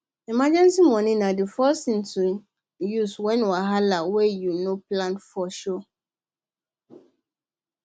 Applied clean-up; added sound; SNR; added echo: none; none; none; none.